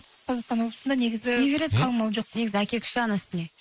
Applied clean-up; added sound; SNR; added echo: neural mask model Resemble Enhance denoiser.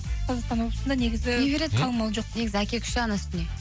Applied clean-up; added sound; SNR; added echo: none; none; none; none.